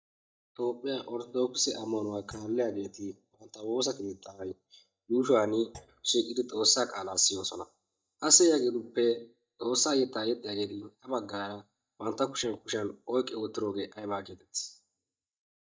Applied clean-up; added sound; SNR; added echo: neural mask model DeepFilterNet 3.